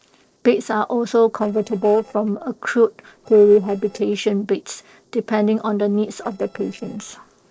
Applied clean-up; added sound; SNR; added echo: neural separator model SepFormer DNS4.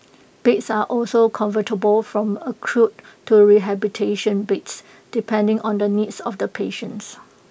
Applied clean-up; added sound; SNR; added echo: none; none; none; none.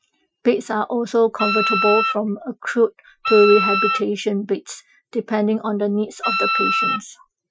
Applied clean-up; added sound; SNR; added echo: classical method Wiener filter.